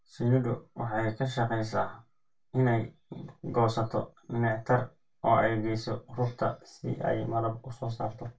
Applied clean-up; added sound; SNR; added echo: none; none; none; reverberation time 0.2 s.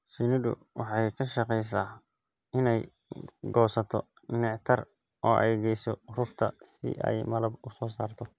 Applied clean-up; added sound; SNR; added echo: none; none; none; none.